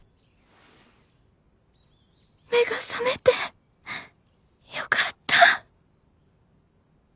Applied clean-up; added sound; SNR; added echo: none; none; none; none.